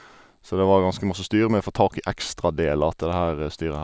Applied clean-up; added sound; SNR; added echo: none; none; none; none.